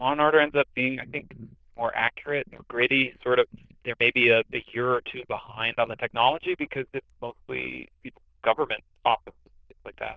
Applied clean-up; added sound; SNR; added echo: neural diffusion model UNIVERSE++.